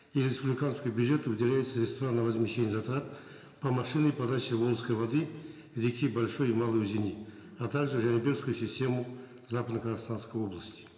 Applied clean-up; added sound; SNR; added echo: none; none; none; reverberation time 1.6 s.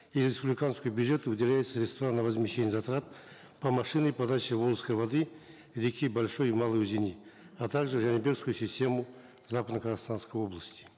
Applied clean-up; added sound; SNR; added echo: none; none; none; none.